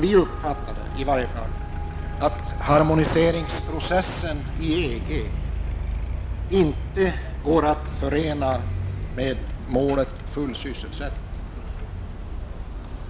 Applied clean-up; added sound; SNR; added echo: none; Traffic noise, roadway noise; 4 dB; none.